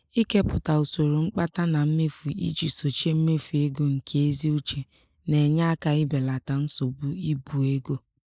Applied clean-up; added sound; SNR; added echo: neural mask model Resemble Enhance denoiser.